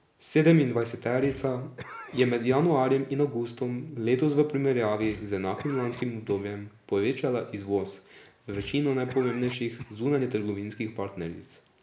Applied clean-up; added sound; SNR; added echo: none; Cough; 19 dB; none.